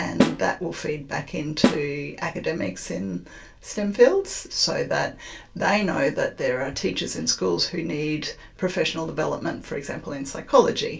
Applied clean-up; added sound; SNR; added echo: none; Snare drum; 2 dB; reverberation time 0.2 s.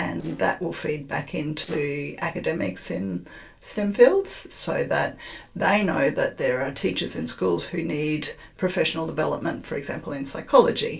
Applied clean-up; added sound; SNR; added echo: neural separator model SepFormer DNS4.